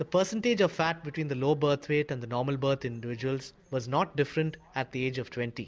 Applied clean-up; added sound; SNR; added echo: none; none; none; none.